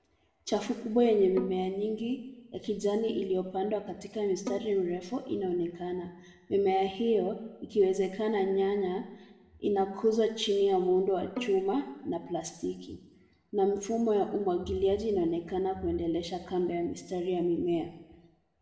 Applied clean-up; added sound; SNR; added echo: none; Bowed string instrument; 14 dB; reverberation time 0.8 s.